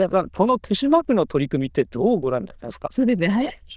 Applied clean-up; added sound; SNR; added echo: neural diffusion model UNIVERSE++.